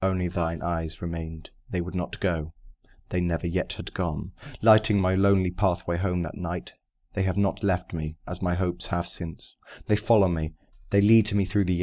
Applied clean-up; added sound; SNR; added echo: neural mask model DeepFilterNet 3.